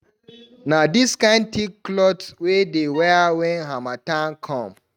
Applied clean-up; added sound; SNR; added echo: neural mask model RNNoise.